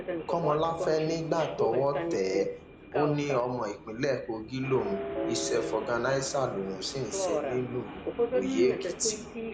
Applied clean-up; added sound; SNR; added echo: none; Subway, metro, underground; 4 dB; none.